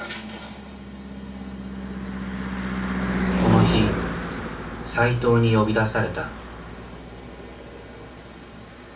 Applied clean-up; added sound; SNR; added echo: none; Car passing by / Engine / Truck; 2 dB; reverberation time 0.2 s.